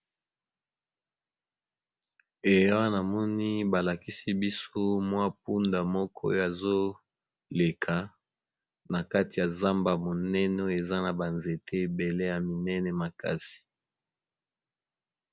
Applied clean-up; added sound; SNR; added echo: none; none; none; none.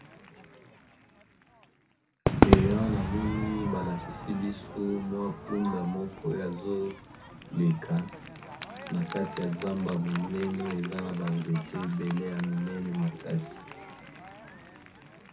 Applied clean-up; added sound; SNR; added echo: none; Crowd / Fireworks; 2 dB; reverberation time 0.3 s.